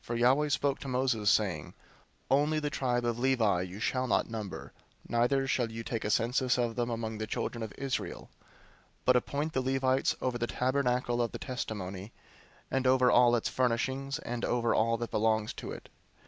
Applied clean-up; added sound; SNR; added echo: none; none; none; none.